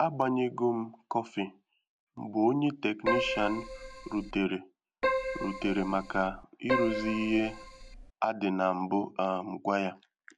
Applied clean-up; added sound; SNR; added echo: none; Keyboard (musical); 3 dB; none.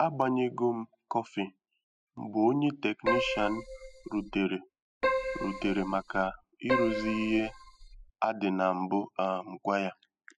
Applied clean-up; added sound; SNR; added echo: classical method spectral subtraction.